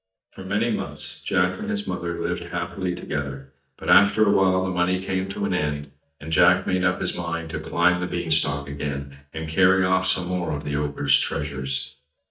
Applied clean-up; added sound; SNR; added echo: neural mask model DeepFilterNet 3.